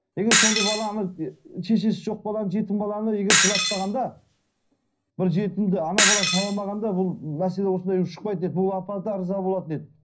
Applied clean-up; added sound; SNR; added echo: none; Shatter; 0 dB; reverberation time 0.5 s.